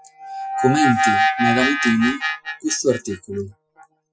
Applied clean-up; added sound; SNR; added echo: classical method Wiener filter.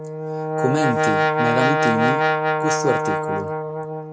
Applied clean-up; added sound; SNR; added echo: none; Brass instrument; -5 dB; none.